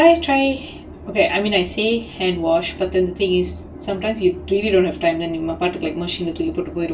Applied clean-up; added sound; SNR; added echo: none; none; none; reverberation time 0.2 s.